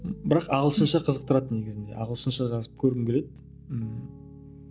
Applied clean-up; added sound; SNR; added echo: none; none; none; none.